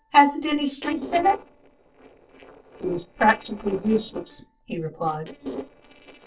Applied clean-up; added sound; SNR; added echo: neural separator model SepFormer DNS4.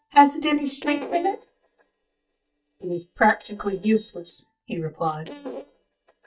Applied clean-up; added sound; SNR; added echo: neural mask model DeepFilterNet 3.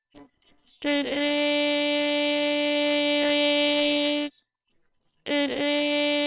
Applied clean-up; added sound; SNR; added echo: neural separator model SepFormer WHAMR!.